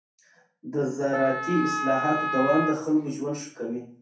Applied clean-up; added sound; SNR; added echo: none; Wind instrument, woodwind instrument; 3 dB; reverberation time 0.6 s.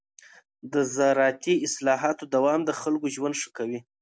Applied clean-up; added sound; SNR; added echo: none; none; none; none.